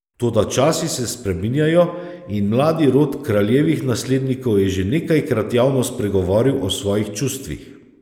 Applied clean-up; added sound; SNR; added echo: neural mask model Resemble Enhance denoiser.